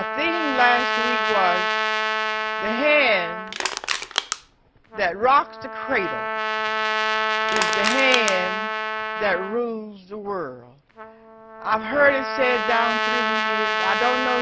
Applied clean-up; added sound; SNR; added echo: none; Crushing + Trumpet; 0 dB; none.